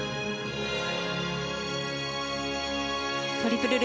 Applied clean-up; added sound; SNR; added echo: none; none; none; none.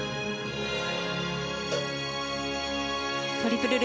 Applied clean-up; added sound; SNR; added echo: none; Cowbell; 13 dB; none.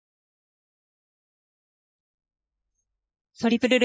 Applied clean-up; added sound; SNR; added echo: neural mask model Resemble Enhance denoiser.